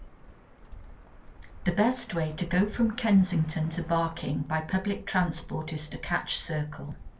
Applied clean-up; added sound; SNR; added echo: none; Bird; 15 dB; reverberation time 0.2 s.